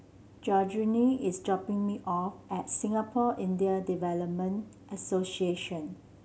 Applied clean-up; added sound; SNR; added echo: none; none; none; none.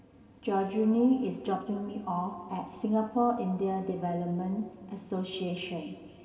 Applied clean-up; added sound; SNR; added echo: none; none; none; reverberation time 2.0 s.